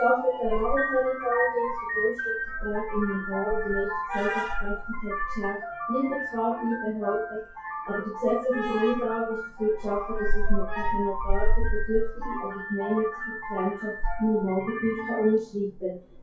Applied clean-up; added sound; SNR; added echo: classical method WPE with log-MMSE.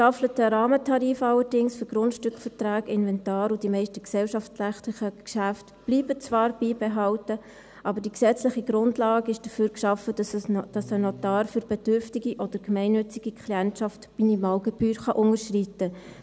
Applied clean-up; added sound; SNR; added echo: none; none; none; none.